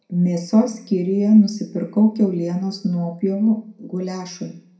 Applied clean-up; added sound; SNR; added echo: none; none; none; reverberation time 0.5 s.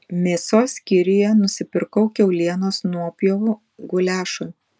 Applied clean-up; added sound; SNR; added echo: none; none; none; none.